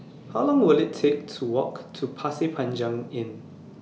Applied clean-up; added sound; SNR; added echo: none; none; none; none.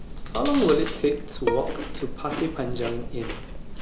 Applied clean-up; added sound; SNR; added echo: none; Bowed string instrument + Chewing, mastication; 3 dB; none.